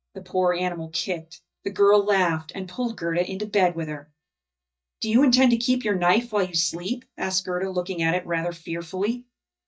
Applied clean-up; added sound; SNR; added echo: neural mask model DeepFilterNet 3.